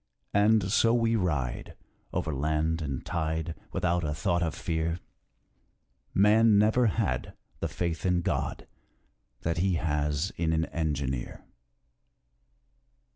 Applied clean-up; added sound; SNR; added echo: none; none; none; none.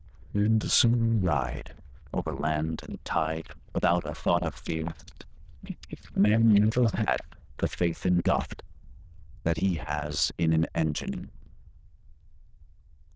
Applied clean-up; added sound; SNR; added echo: neural diffusion model UNIVERSE++.